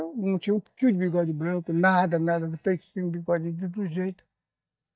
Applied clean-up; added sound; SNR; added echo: neural mask model DeepFilterNet 3.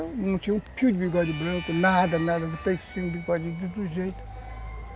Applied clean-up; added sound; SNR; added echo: none; Harmonica; 16 dB; none.